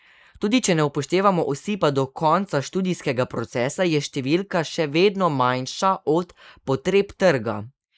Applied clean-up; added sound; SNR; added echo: neural mask model Resemble Enhance denoiser.